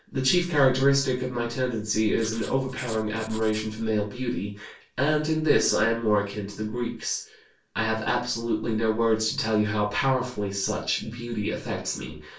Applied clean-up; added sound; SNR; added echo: none; Writing; 17 dB; reverberation time 0.3 s.